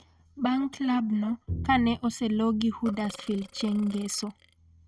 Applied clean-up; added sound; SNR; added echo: neural mask model RNNoise.